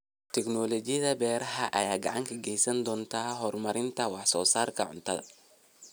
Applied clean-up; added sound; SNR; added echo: none; none; none; none.